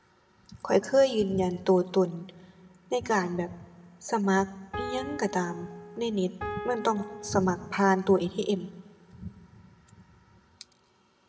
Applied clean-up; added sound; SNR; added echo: none; Piano; 10 dB; reverberation time 0.9 s.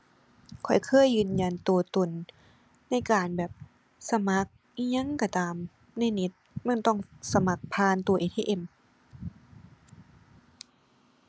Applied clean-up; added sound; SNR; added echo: none; none; none; none.